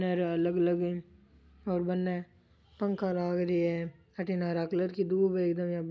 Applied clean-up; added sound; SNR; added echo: none; none; none; none.